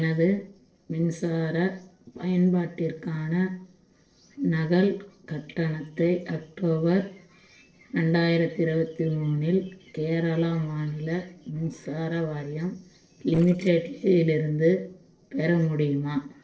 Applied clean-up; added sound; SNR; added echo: neural separator model SepFormer DNS4.